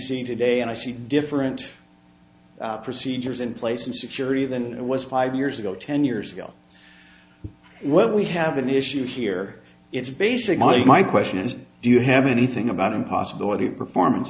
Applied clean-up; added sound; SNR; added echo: none; none; none; none.